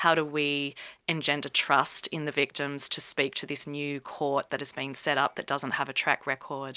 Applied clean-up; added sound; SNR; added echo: none; none; none; none.